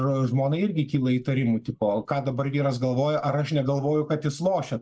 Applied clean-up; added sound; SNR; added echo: neural mask model Resemble Enhance denoiser.